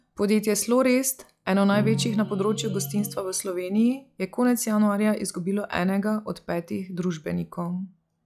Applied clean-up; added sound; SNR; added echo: classical method log-MMSE.